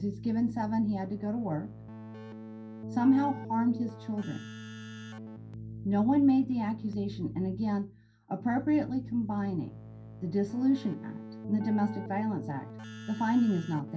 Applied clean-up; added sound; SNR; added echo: none; Keyboard (musical); 12 dB; reverberation time 0.3 s.